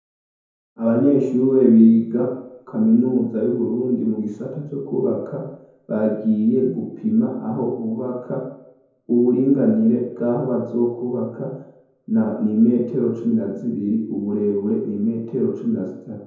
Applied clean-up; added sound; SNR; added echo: none; none; none; reverberation time 0.9 s.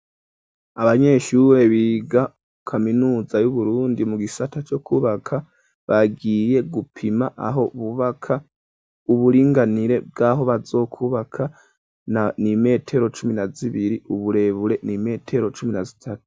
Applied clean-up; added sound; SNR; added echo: none; none; none; none.